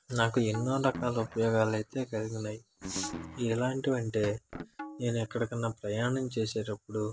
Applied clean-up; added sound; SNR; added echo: none; Tabla + Guitar; 14 dB; none.